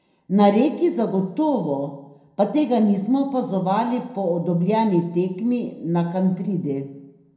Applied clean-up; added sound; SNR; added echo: none; none; none; reverberation time 0.2 s.